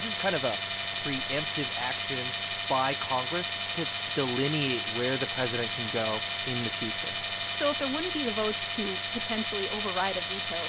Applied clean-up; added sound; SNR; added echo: none; Tools; -3 dB; none.